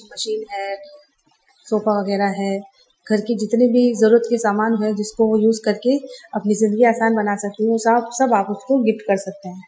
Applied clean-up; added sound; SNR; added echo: classical method Wiener filter.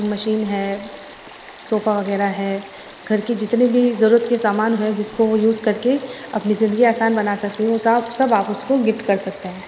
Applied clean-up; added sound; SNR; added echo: none; Stream / Frog; 19 dB; none.